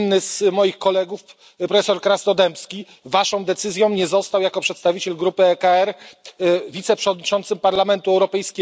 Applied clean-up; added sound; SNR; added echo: none; none; none; none.